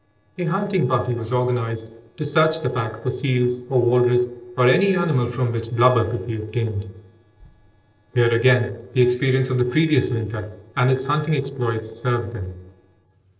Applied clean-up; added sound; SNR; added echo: neural separator model SepFormer DNS4.